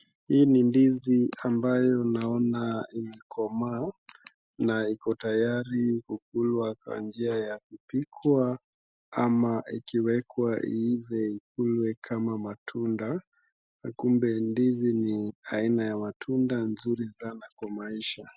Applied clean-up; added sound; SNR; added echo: none; none; none; none.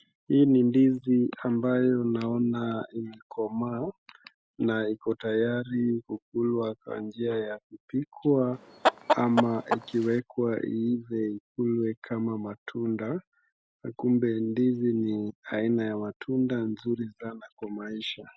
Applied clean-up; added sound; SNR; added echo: none; Chicken, rooster; 1 dB; none.